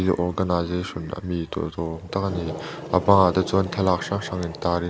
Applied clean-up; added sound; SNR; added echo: none; Growling; 15 dB; none.